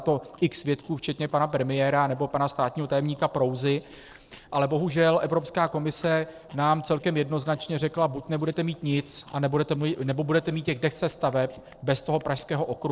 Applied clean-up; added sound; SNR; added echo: neural separator model SepFormer DNS4.